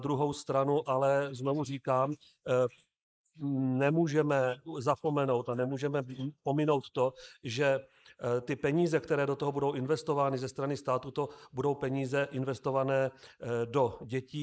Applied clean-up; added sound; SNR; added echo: neural mask model Resemble Enhance denoiser.